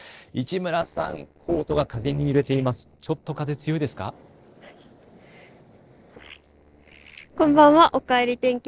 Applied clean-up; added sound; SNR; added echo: neural separator model SepFormer DNS4.